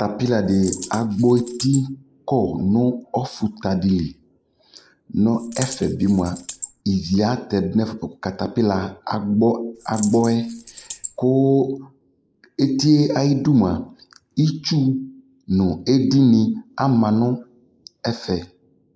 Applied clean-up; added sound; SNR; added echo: neural mask model Resemble Enhance denoiser.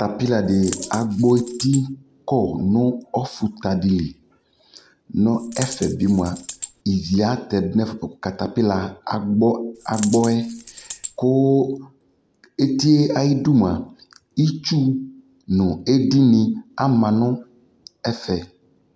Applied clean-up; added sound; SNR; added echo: none; Coin (dropping); 14 dB; none.